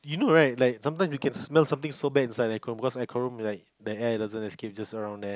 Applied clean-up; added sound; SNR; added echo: none; none; none; none.